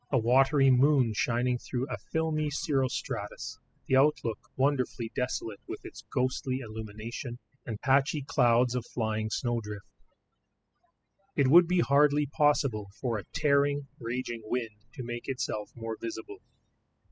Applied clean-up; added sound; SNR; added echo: classical method spectral subtraction.